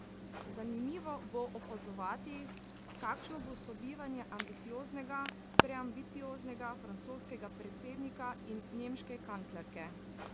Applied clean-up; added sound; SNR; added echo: none; Alarm; -2 dB; none.